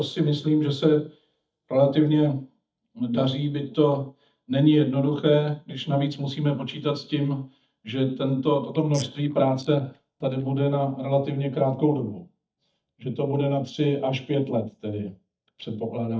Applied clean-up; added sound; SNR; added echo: neural mask model DeepFilterNet 3.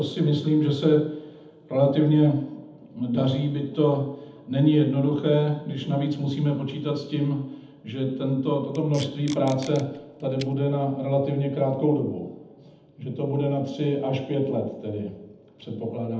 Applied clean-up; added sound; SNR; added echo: none; Packing tape, duct tape; 20 dB; reverberation time 0.8 s.